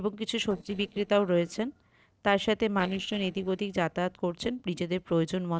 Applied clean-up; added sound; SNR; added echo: neural separator model SepFormer DNS4.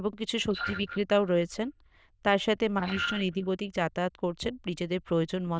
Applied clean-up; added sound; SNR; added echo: neural diffusion model UNIVERSE++.